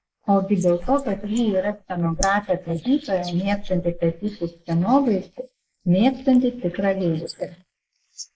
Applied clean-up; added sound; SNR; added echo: neural mask model Resemble Enhance denoiser.